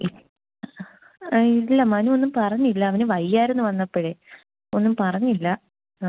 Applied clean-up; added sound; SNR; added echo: none; none; none; none.